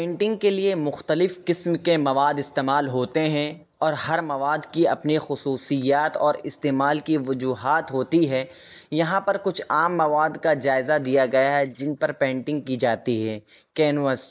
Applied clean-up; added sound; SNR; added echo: neural mask model Resemble Enhance denoiser.